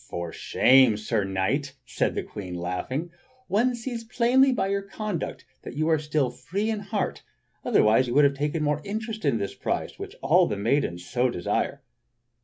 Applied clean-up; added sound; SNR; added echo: none; none; none; none.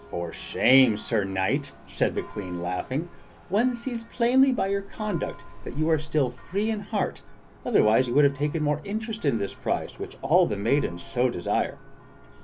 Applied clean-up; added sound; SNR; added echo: none; Church bell; 15 dB; none.